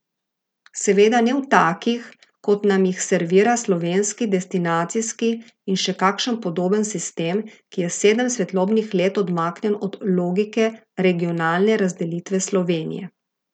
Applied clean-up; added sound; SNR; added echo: none; none; none; none.